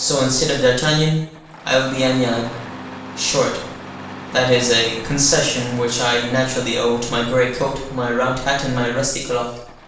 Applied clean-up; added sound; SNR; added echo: none; Engine starting; 15 dB; reverberation time 0.7 s.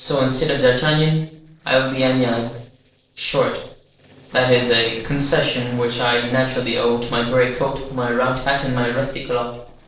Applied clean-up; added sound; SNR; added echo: neural separator model SepFormer DNS4.